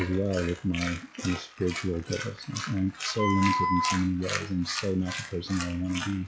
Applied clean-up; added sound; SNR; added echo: classical method log-MMSE.